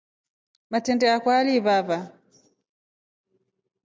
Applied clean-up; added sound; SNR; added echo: none; none; none; none.